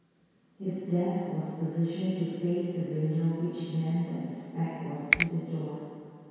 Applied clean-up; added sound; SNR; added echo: none; Finger snapping; 0 dB; reverberation time 2.0 s.